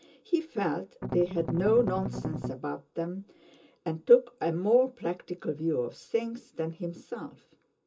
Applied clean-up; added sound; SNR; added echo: none; Strum; 5 dB; reverberation time 0.2 s.